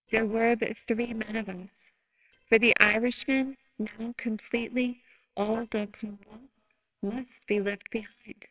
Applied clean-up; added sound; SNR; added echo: neural separator model SepFormer WHAMR!.